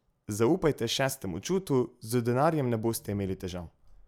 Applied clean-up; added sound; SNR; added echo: none; none; none; none.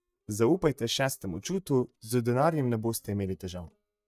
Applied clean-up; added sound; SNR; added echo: neural mask model DeepFilterNet 3.